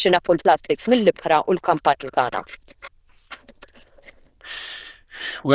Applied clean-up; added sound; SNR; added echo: neural diffusion model UNIVERSE++.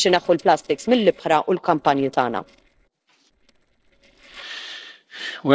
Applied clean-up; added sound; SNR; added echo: neural separator model SepFormer DNS4.